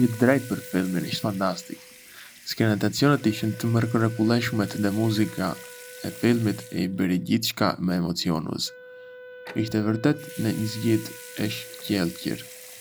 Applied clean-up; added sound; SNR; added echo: none; Wind instrument, woodwind instrument + Sink (filling or washing) / Water tap, faucet / Liquid; 17 dB; none.